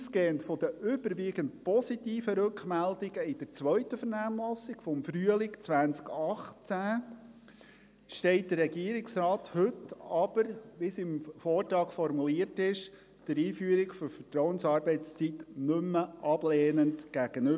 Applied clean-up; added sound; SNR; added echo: none; none; none; none.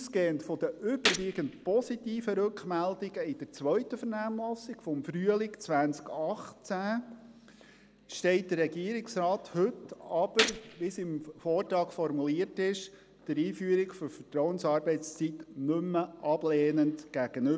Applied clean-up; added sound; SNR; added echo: none; Gunshot, gunfire; 4 dB; none.